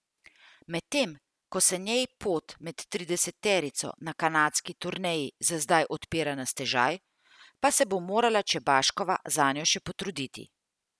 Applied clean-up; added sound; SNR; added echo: none; none; none; none.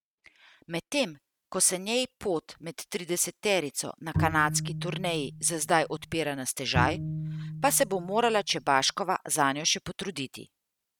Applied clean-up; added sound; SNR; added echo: neural mask model RNNoise.